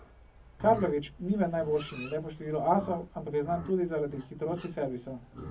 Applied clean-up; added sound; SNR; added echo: none; Livestock, farm animals, working animals; 15 dB; reverberation time 0.3 s.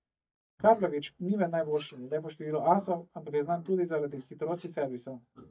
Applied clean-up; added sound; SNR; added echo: neural mask model DeepFilterNet 3.